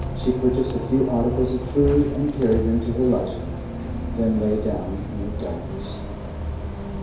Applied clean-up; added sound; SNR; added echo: none; Bus; 5 dB; reverberation time 2.4 s.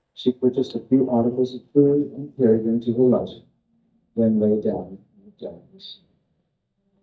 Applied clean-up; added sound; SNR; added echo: neural mask model DeepFilterNet 3.